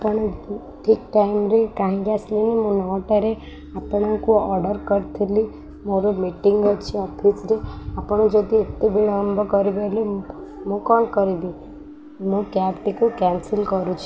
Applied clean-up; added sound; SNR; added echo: none; none; none; none.